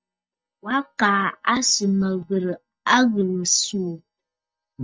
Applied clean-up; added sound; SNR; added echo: neural mask model DeepFilterNet 3.